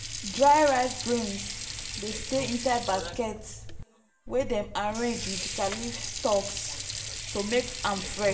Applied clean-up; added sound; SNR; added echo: none; Sink (filling or washing) / Water; 7 dB; reverberation time 0.7 s.